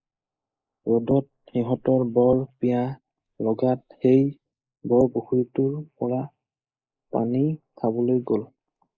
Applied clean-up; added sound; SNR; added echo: neural mask model Resemble Enhance denoiser.